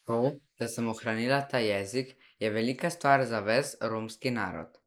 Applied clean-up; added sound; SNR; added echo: neural mask model Resemble Enhance denoiser.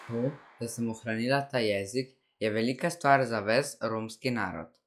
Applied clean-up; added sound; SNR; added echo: classical method log-MMSE.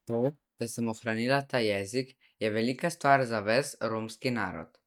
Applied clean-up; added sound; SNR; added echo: neural mask model DeepFilterNet 3.